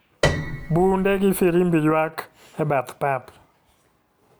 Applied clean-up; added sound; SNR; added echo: none; Piano; 5 dB; none.